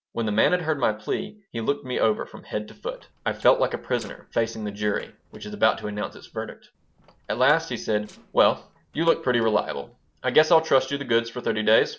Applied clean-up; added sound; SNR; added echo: neural separator model SepFormer DNS4.